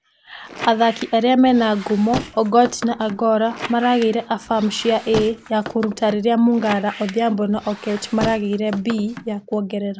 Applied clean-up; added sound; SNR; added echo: none; Squeak; 14 dB; none.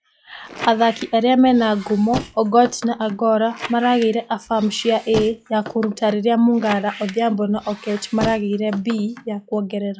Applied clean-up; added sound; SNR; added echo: classical method log-MMSE.